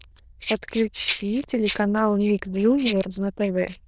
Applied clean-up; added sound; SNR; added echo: neural diffusion model UNIVERSE++.